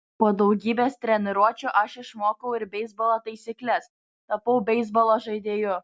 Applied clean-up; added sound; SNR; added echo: none; none; none; none.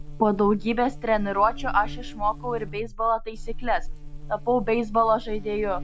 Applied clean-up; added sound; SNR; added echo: none; Buzz; 8 dB; none.